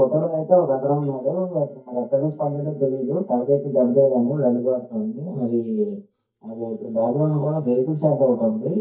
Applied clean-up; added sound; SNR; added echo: neural mask model DeepFilterNet 3.